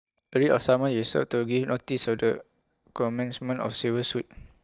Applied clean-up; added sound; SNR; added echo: neural mask model DeepFilterNet 3.